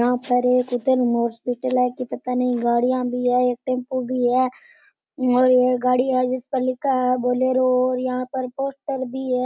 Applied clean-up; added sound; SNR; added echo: none; none; none; none.